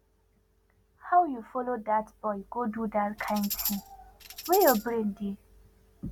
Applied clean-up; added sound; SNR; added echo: none; Tambourine; 6 dB; none.